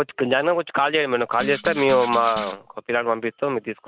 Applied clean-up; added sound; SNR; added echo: none; Rattle (instrument); 12 dB; none.